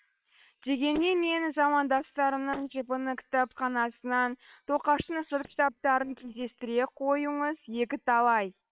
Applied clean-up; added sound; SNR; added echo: neural separator model SepFormer WHAM!.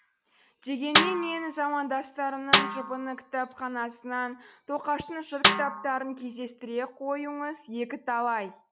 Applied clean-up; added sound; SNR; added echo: none; Snare drum; -3 dB; none.